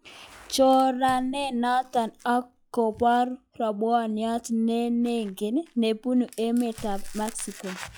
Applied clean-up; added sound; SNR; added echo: classical method log-MMSE.